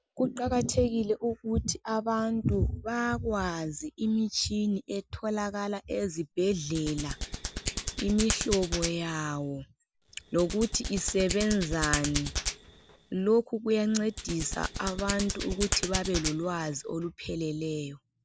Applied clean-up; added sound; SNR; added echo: none; Hands; 5 dB; none.